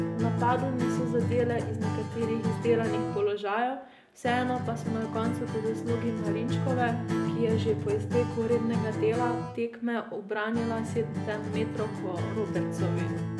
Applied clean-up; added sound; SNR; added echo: none; Acoustic guitar; 1 dB; none.